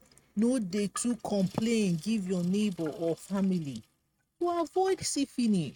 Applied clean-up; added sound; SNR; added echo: neural mask model RNNoise.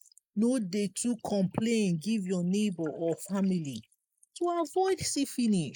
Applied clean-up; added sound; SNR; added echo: neural mask model Resemble Enhance denoiser.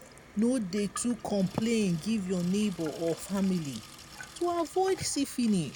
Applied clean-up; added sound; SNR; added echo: none; Sink (filling or washing) / Water tap, faucet; 17 dB; none.